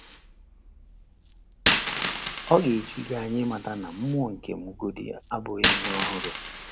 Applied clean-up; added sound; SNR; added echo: none; Coin (dropping); -1 dB; none.